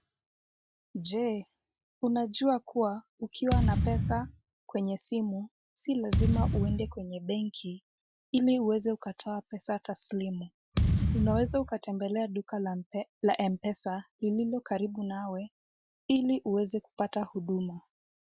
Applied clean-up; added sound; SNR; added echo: classical method Wiener filter.